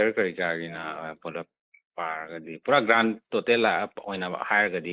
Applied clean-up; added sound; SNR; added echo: neural mask model Resemble Enhance denoiser.